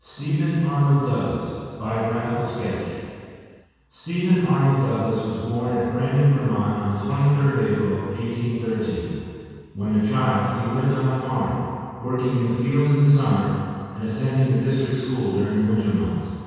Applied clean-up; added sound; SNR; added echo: none; none; none; reverberation time 2.1 s.